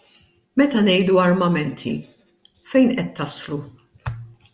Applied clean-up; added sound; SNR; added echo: none; none; none; none.